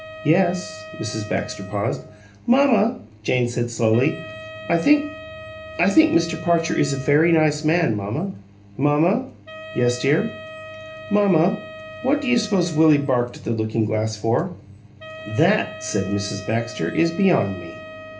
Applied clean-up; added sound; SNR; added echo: none; Wind instrument, woodwind instrument; 16 dB; reverberation time 0.3 s.